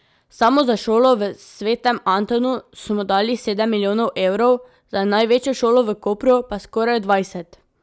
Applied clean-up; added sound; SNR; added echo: none; none; none; none.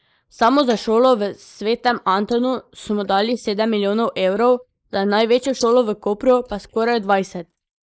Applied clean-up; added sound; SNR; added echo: neural mask model Resemble Enhance denoiser.